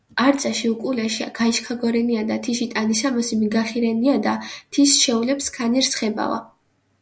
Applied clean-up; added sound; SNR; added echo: none; none; none; none.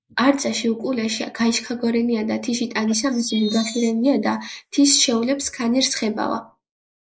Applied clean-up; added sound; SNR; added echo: neural mask model Resemble Enhance denoiser.